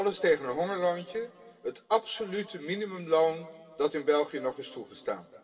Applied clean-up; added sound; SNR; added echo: none; none; none; reverberation time 2.3 s.